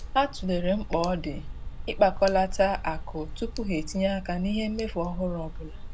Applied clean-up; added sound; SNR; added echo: none; Tick; 7 dB; none.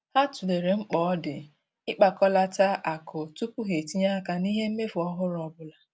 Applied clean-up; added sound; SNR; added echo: none; none; none; none.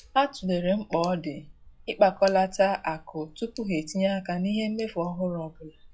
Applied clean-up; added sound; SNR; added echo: classical method log-MMSE.